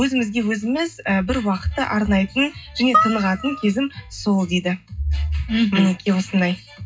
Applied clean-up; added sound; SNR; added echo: classical method WPE with log-MMSE.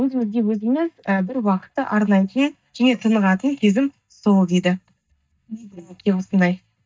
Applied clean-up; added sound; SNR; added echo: neural mask model DeepFilterNet 3.